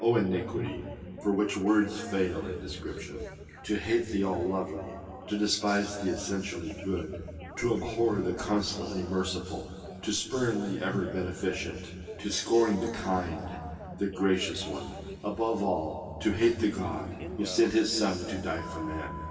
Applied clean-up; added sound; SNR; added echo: none; Telephone; 16 dB; reverberation time 2.5 s.